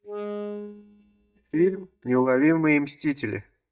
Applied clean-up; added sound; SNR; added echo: neural mask model DeepFilterNet 3.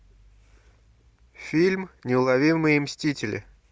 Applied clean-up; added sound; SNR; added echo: none; none; none; none.